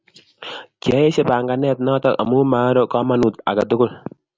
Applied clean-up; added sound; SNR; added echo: none; none; none; none.